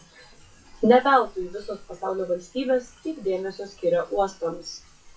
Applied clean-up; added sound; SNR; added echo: classical method WPE with log-MMSE.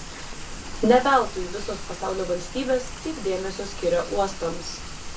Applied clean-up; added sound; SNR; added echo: none; Rain; 9 dB; reverberation time 0.2 s.